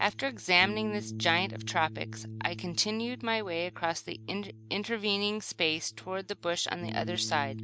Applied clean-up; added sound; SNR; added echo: neural mask model RNNoise.